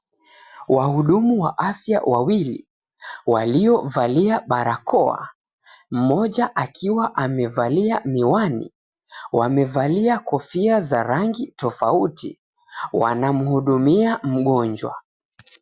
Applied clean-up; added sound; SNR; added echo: none; none; none; none.